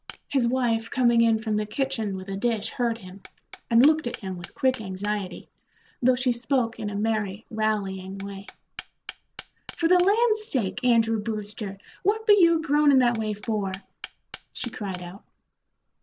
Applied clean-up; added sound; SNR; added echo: none; Hammer; 16 dB; none.